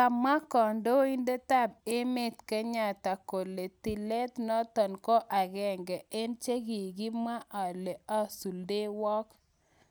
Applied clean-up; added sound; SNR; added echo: none; none; none; none.